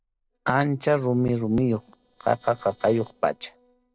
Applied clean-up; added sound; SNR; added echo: neural separator model SepFormer DNS4.